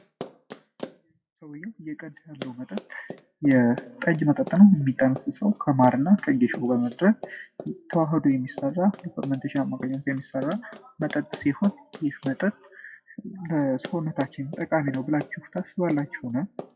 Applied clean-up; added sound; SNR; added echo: classical method WPE with log-MMSE.